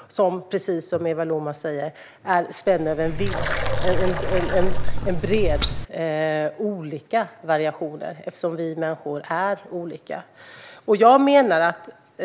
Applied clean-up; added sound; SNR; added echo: none; Water; -3 dB; none.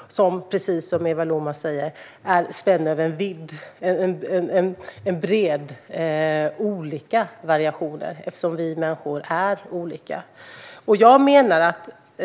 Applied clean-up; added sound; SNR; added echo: none; none; none; none.